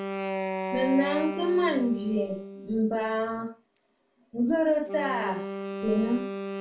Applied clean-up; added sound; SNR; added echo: none; Wind instrument, woodwind instrument; 7 dB; reverberation time 0.3 s.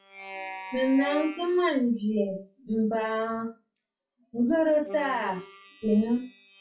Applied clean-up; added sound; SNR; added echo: classical method WPE with log-MMSE.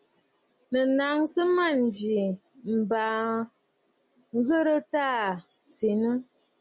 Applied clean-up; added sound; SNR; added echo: none; none; none; none.